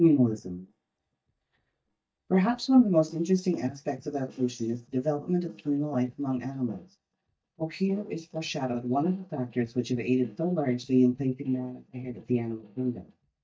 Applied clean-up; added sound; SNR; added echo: neural mask model DeepFilterNet 3.